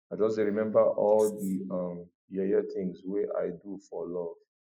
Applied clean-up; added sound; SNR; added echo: neural mask model Resemble Enhance denoiser.